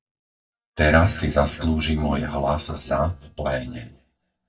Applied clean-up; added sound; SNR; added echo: neural mask model DeepFilterNet 3.